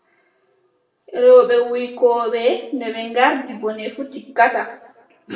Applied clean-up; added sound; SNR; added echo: none; none; none; reverberation time 0.7 s.